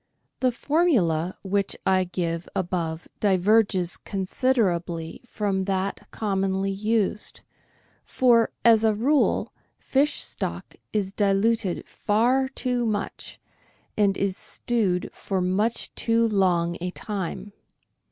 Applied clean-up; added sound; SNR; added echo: none; none; none; none.